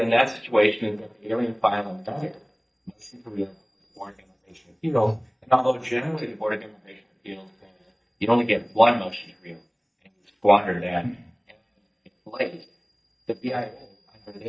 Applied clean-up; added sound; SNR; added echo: neural mask model DeepFilterNet 3.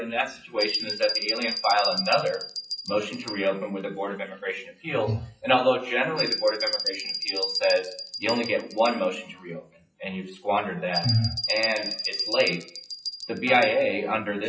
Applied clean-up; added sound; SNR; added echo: classical method WPE with log-MMSE.